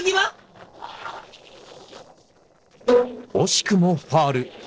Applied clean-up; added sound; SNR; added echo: neural separator model SepFormer DNS4.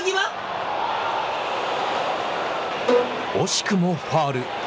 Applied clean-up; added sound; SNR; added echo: none; Bowed string instrument; 3 dB; none.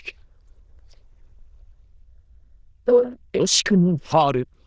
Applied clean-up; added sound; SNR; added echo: neural diffusion model UNIVERSE++.